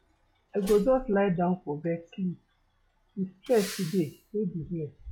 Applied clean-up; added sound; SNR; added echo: classical method log-MMSE.